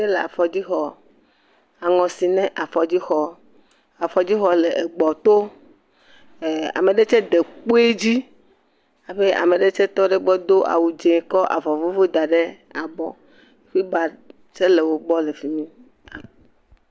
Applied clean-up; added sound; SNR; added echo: none; none; none; none.